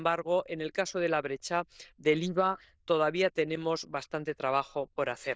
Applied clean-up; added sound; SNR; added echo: neural diffusion model UNIVERSE++.